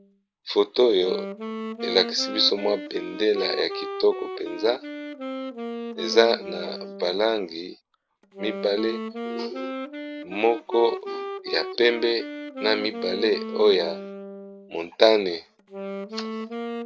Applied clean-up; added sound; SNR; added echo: none; Wind instrument, woodwind instrument; 9 dB; none.